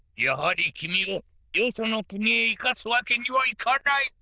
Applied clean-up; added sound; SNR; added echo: neural diffusion model UNIVERSE++.